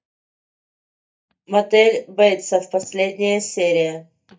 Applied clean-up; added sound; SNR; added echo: neural mask model DeepFilterNet 3.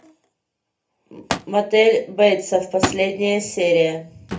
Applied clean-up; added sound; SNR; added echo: none; Thump, thud; 11 dB; reverberation time 0.3 s.